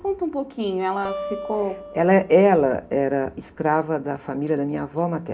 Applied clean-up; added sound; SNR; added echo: none; Acoustic guitar; 14 dB; reverberation time 0.3 s.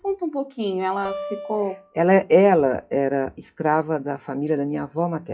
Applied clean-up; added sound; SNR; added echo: classical method WPE with log-MMSE.